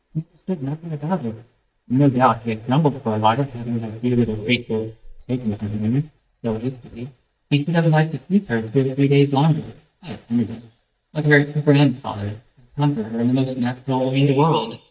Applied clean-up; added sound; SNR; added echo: neural mask model DeepFilterNet 3.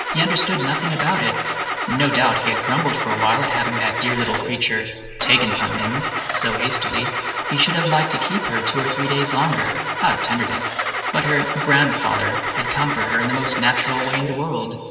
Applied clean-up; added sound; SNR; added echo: none; Engine starting / Car; 2 dB; reverberation time 2.0 s.